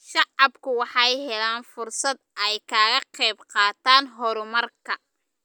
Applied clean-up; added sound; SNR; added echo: none; none; none; none.